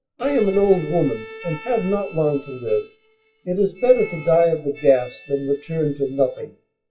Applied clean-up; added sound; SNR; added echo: classical method WPE with log-MMSE.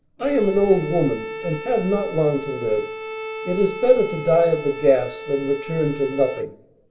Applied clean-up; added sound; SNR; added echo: none; Bowed string instrument; 12 dB; reverberation time 0.6 s.